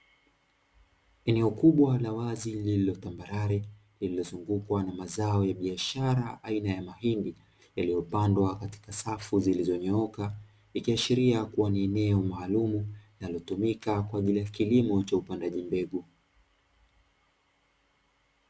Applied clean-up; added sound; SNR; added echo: none; none; none; none.